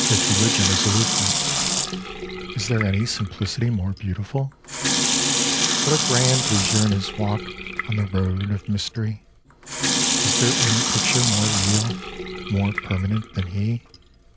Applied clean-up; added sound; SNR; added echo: none; Sink (filling or washing) / Water tap, faucet; -1 dB; none.